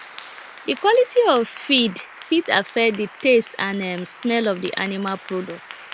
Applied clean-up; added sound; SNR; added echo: none; Applause / Clapping; 19 dB; none.